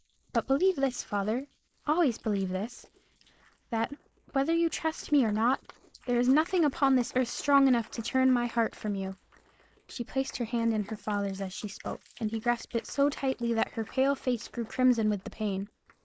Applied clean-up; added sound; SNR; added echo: neural mask model Resemble Enhance denoiser.